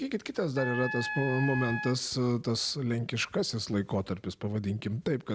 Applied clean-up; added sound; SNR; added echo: none; Wind instrument, woodwind instrument; 6 dB; none.